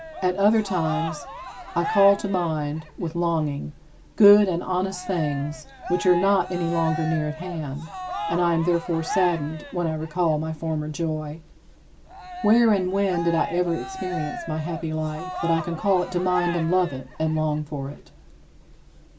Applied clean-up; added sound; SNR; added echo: none; Cheering; 11 dB; none.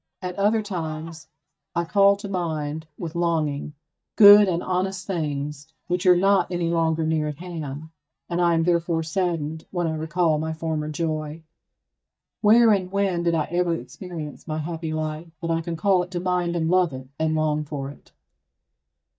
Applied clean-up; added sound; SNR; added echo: neural mask model DeepFilterNet 3.